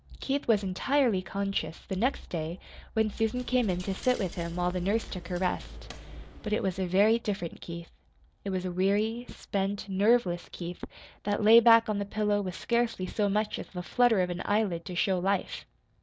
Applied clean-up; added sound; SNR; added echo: none; Coin (dropping); 19 dB; none.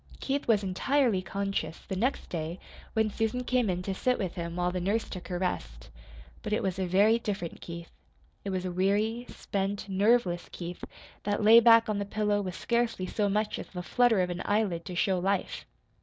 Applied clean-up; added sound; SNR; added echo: none; none; none; none.